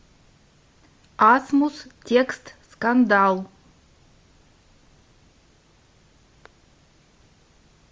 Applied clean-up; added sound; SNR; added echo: none; none; none; none.